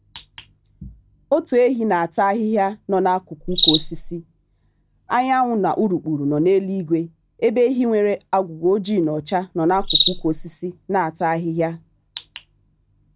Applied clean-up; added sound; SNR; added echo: none; Cricket; 8 dB; none.